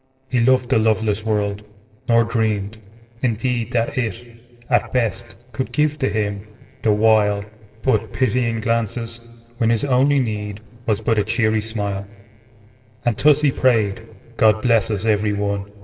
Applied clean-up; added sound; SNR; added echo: neural separator model SepFormer DNS4.